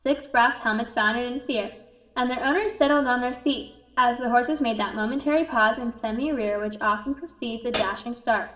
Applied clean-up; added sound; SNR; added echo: none; Hi-hat; 7 dB; reverberation time 1.5 s.